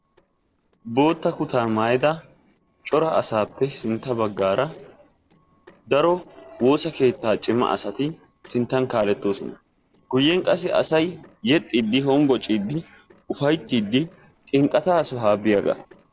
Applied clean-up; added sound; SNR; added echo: neural separator model SepFormer DNS4.